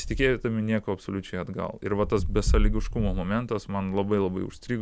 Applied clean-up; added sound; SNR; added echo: none; none; none; none.